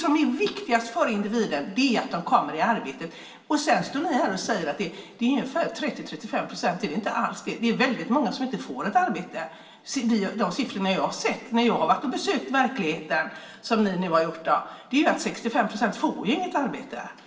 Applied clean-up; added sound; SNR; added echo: none; none; none; reverberation time 0.7 s.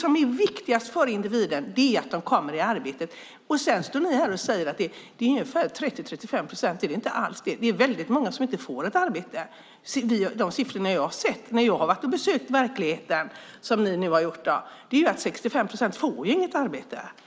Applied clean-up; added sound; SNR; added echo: none; none; none; none.